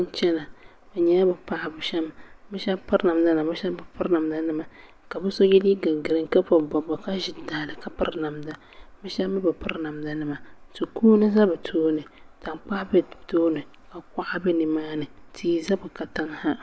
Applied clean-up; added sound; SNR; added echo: none; none; none; none.